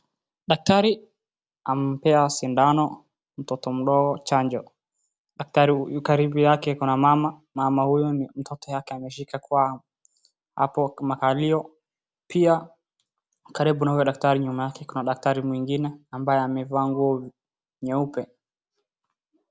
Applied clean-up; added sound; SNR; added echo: none; none; none; none.